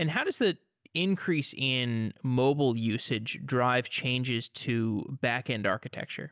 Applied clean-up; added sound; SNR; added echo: none; none; none; none.